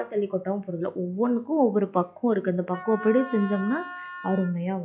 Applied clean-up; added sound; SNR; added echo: classical method log-MMSE.